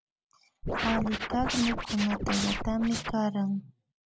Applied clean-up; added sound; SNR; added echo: none; Scratching (performance technique); 2 dB; none.